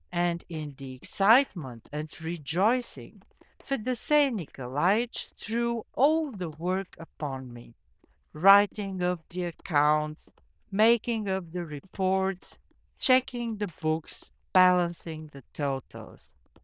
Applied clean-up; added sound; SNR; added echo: neural diffusion model UNIVERSE++.